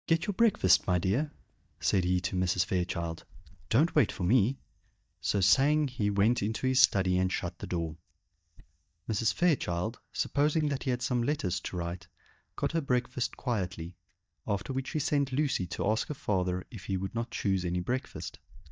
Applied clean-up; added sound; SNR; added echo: neural mask model DeepFilterNet 3.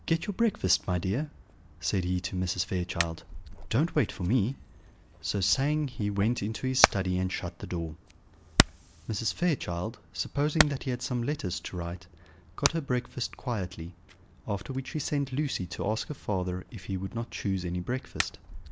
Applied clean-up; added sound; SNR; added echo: none; Hammer; 6 dB; none.